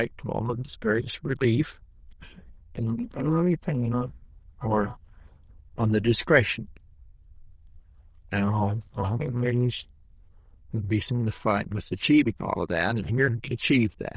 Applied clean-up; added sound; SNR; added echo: neural diffusion model UNIVERSE++.